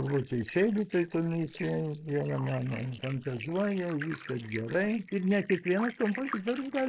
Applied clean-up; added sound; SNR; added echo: neural mask model Resemble Enhance denoiser.